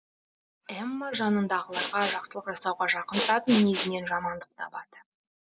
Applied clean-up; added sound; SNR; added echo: none; Respiratory sounds; 7 dB; none.